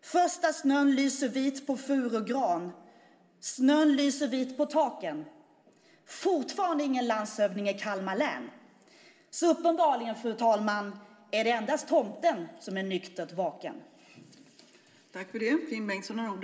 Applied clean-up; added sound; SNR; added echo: none; none; none; reverberation time 1.9 s.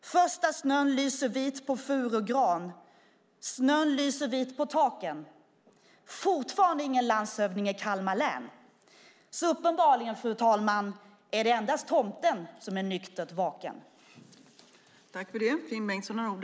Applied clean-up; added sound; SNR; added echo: none; none; none; none.